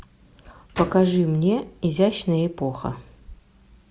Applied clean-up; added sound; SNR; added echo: none; Slam; 16 dB; none.